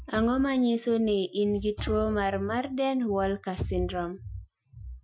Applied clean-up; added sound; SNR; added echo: classical method Wiener filter.